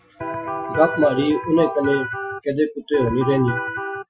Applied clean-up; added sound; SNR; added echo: classical method Wiener filter.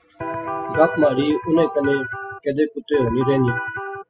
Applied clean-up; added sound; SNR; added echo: classical method spectral subtraction.